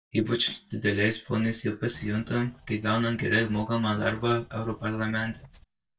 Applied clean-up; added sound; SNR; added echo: neural mask model DeepFilterNet 3.